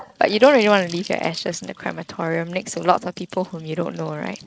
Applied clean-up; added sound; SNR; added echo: neural mask model RNNoise.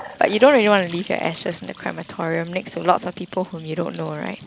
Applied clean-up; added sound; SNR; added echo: none; Trickle, dribble / Bathtub (filling or washing) / Sink (filling or washing) / Gurgling / Splash, splatter; 17 dB; none.